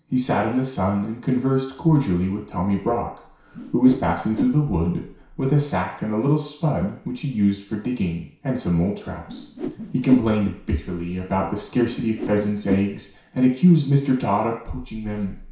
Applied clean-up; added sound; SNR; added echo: none; Whoosh, swoosh, swish; 10 dB; reverberation time 0.6 s.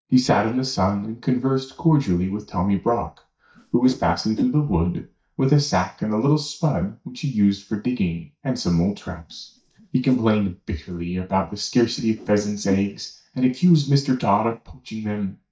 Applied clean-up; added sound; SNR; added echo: neural mask model DeepFilterNet 3.